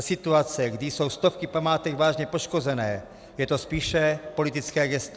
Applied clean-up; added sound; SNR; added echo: none; none; none; none.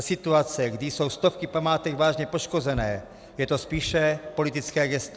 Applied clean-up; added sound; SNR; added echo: none; Bass drum; 18 dB; none.